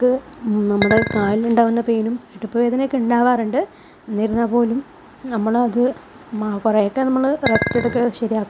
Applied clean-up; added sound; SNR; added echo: none; Chink, clink; 5 dB; none.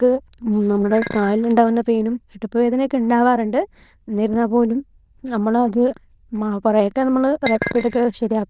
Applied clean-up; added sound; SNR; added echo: neural diffusion model UNIVERSE++.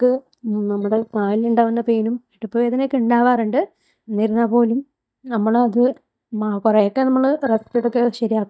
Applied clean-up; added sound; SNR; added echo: neural mask model DeepFilterNet 3.